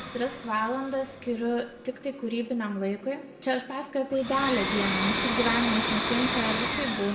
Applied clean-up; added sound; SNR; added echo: none; Domestic sounds, home sounds; 3 dB; reverberation time 0.4 s.